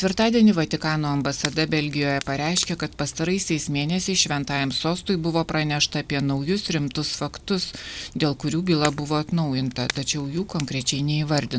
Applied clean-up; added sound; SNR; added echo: none; Crackle; 17 dB; none.